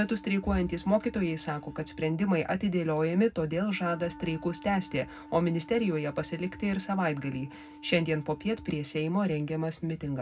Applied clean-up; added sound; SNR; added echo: none; Wind instrument, woodwind instrument; 20 dB; reverberation time 0.3 s.